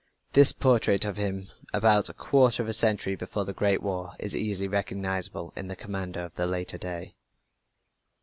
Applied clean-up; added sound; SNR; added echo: none; none; none; none.